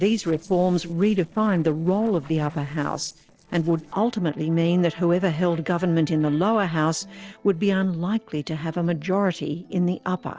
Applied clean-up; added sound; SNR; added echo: neural separator model SepFormer DNS4.